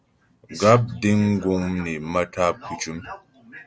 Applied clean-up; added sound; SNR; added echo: none; none; none; none.